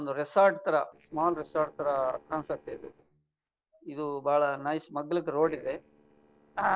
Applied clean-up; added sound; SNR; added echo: neural separator model SepFormer DNS4.